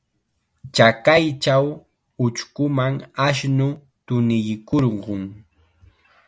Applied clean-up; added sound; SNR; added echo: none; none; none; none.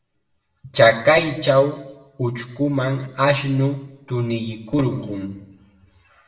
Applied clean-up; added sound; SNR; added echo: none; none; none; reverberation time 0.7 s.